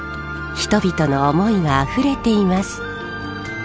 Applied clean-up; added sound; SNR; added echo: none; none; none; none.